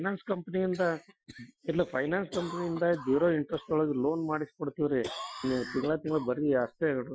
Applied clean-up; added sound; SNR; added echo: classical method Wiener filter.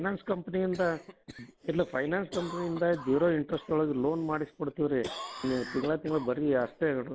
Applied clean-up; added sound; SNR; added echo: none; Cough; 16 dB; none.